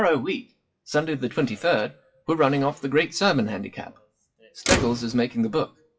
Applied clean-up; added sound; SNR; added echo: classical method WPE with log-MMSE.